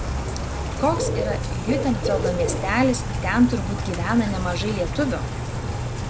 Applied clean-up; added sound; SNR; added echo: none; Bird / Rain; 1 dB; none.